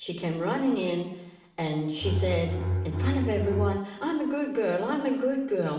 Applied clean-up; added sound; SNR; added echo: none; Bowed string instrument; -1 dB; reverberation time 0.9 s.